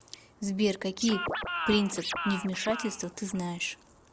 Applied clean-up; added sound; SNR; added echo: none; Scratching (performance technique); 5 dB; none.